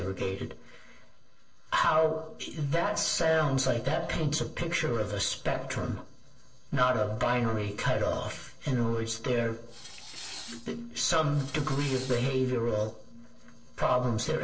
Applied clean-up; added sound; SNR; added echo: neural separator model SepFormer DNS4.